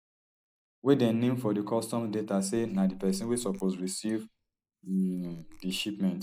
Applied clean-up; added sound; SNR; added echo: neural mask model Resemble Enhance denoiser.